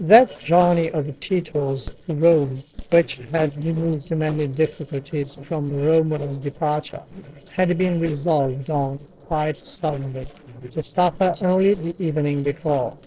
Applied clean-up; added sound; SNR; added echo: neural separator model SepFormer DNS4.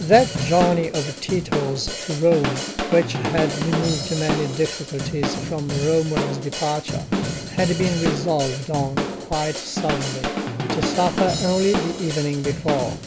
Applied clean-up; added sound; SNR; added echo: none; Drum / Drum kit; 4 dB; none.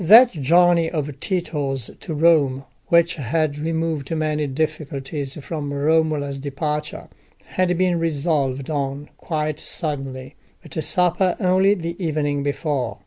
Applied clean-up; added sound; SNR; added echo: none; none; none; none.